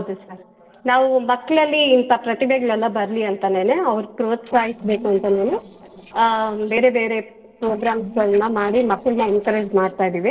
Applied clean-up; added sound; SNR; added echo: neural separator model SepFormer DNS4.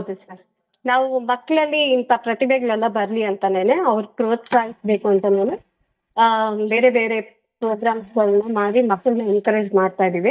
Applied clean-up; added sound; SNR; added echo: neural mask model DeepFilterNet 3.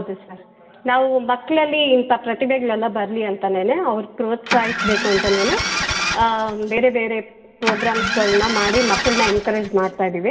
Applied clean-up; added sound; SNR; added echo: none; Engine starting; 3 dB; reverberation time 2.5 s.